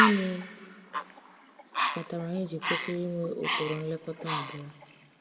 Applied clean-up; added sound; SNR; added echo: none; Bird; 0 dB; reverberation time 1.3 s.